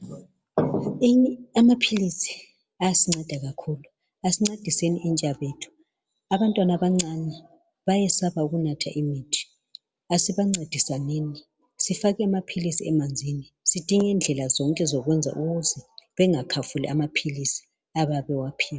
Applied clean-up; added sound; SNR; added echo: none; none; none; none.